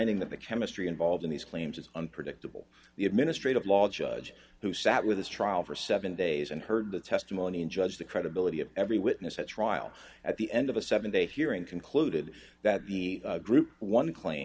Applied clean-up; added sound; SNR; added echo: none; none; none; none.